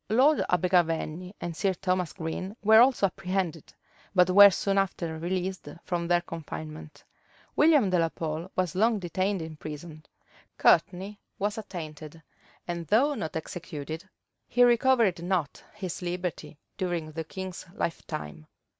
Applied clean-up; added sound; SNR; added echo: none; none; none; none.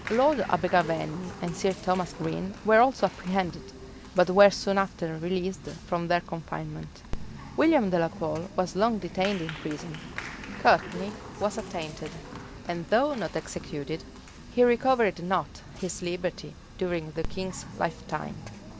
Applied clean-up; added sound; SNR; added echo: none; Applause; 13 dB; none.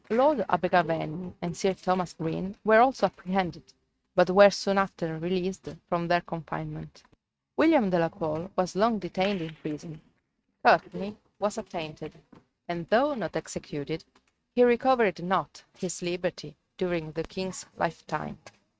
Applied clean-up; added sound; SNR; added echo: neural mask model RNNoise.